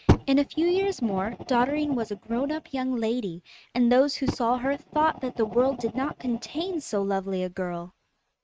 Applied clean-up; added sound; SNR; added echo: neural mask model RNNoise.